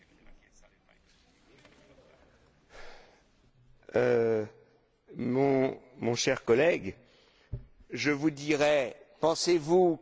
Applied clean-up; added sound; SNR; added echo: none; none; none; none.